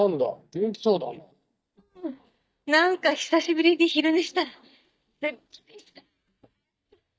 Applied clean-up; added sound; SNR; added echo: neural mask model DeepFilterNet 3.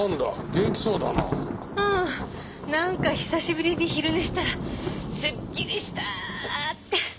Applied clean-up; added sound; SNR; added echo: none; Thunder; 5 dB; none.